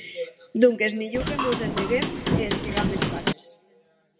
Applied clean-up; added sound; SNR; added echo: none; Hammer / Wood; -1 dB; reverberation time 1.2 s.